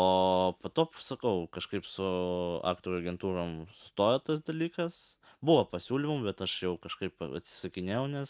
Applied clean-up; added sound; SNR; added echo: none; none; none; none.